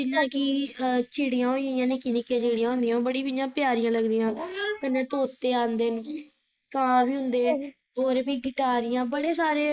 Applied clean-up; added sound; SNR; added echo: neural mask model Resemble Enhance denoiser.